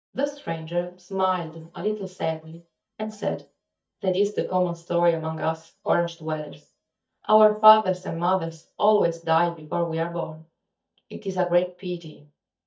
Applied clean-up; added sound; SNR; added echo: neural mask model DeepFilterNet 3.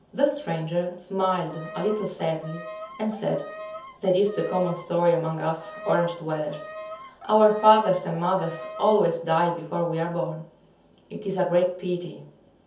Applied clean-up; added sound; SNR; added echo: none; Bowed string instrument; 15 dB; reverberation time 0.5 s.